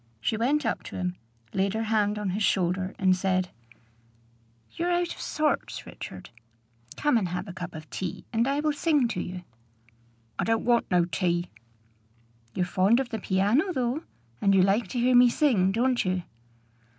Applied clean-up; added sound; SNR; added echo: none; none; none; none.